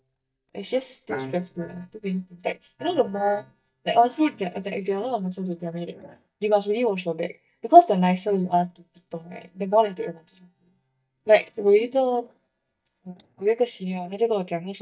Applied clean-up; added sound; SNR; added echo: neural mask model DeepFilterNet 3.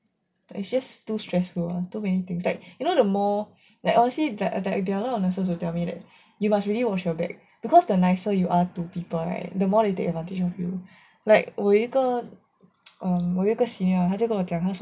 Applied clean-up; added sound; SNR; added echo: none; none; none; none.